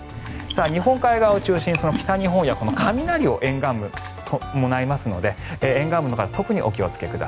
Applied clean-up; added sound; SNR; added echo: none; Chewing, mastication; 9 dB; none.